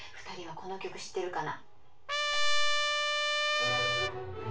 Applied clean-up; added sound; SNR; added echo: none; Trumpet; -4 dB; reverberation time 0.3 s.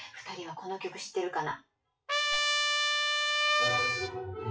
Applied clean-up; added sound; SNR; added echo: classical method WPE with log-MMSE.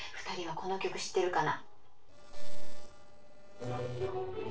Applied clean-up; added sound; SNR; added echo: neural separator model SepFormer DNS4.